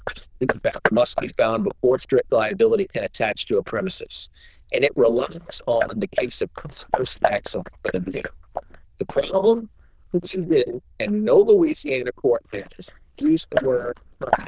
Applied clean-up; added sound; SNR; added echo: neural diffusion model UNIVERSE++.